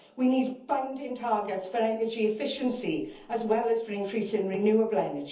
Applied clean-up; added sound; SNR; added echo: none; none; none; reverberation time 0.7 s.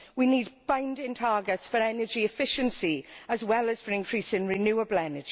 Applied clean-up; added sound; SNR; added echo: none; none; none; none.